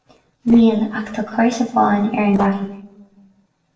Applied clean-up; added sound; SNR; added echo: neural separator model SepFormer DNS4.